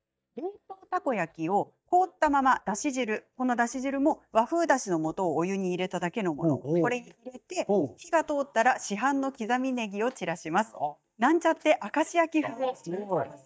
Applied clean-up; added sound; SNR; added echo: neural mask model DeepFilterNet 3.